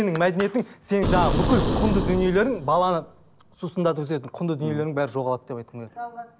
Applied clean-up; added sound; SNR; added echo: none; Boom; 1 dB; none.